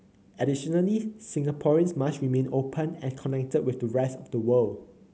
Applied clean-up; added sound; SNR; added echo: none; none; none; none.